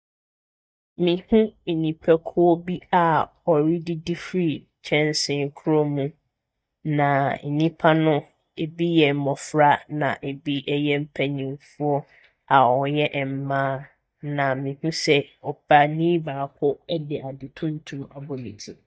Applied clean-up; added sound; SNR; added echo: neural mask model DeepFilterNet 3.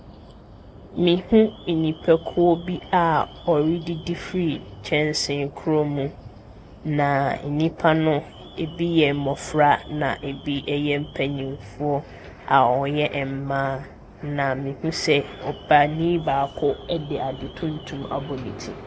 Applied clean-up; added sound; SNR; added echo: none; Alarm; 19 dB; none.